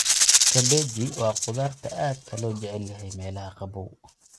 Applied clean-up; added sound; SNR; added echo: neural mask model RNNoise.